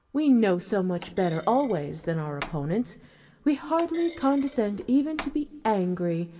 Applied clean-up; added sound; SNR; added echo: none; Thump, thud; 17 dB; reverberation time 1.4 s.